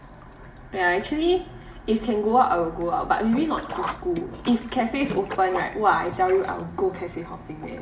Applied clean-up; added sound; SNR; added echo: none; Sink (filling or washing); 15 dB; reverberation time 1.1 s.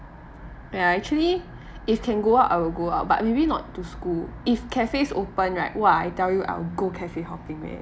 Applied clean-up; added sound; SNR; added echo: none; none; none; none.